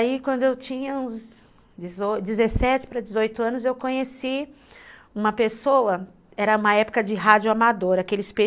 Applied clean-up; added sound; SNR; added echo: none; none; none; none.